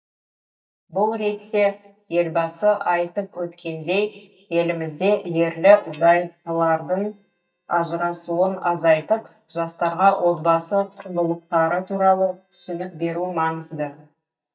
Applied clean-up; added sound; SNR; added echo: neural mask model DeepFilterNet 3.